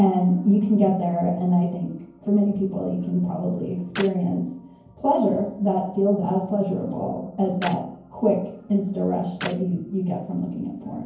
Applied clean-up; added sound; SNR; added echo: none; Clapping; 15 dB; reverberation time 0.9 s.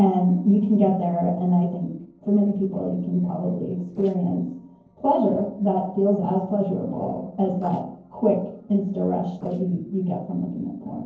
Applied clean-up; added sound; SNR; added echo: neural separator model SepFormer DNS4.